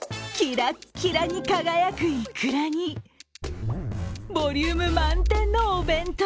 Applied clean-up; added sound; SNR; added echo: none; Zipper (clothing); 1 dB; none.